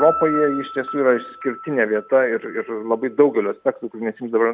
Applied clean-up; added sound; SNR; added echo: none; Piano; 12 dB; none.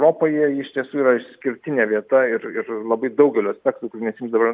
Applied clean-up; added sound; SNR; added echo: none; none; none; none.